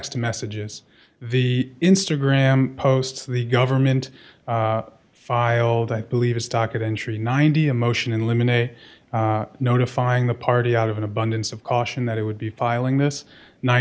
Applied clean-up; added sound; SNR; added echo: none; none; none; none.